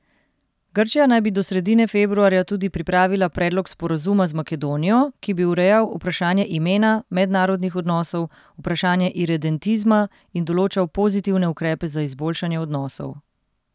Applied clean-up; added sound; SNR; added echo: none; none; none; none.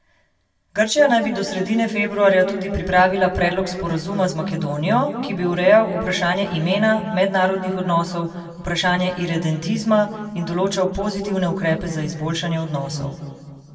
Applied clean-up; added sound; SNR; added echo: none; none; none; reverberation time 1.9 s.